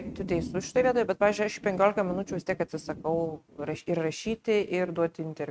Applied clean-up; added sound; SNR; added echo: neural mask model RNNoise.